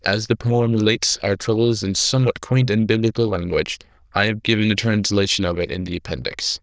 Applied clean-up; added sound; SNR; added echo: neural diffusion model UNIVERSE++.